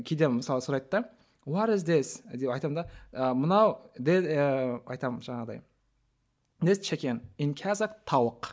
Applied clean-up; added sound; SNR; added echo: none; none; none; none.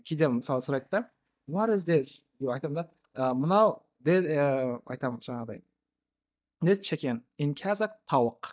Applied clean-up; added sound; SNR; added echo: neural mask model DeepFilterNet 3.